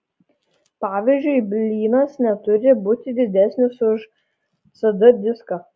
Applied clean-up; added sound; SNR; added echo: none; none; none; none.